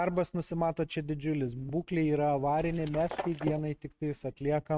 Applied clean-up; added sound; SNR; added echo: neural mask model RNNoise.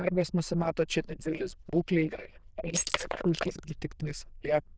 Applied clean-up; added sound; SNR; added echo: neural diffusion model UNIVERSE++.